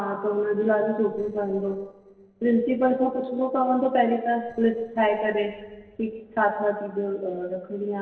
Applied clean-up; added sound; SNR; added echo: neural separator model SepFormer DNS4.